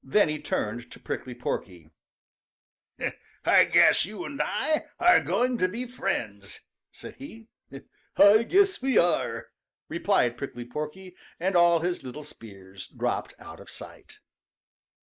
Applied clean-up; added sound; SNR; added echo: neural mask model Resemble Enhance denoiser.